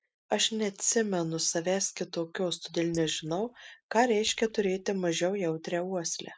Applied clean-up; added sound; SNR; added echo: neural mask model DeepFilterNet 3.